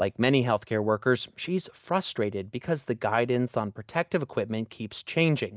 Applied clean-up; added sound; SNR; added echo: none; none; none; none.